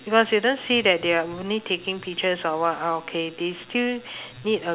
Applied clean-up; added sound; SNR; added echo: none; none; none; none.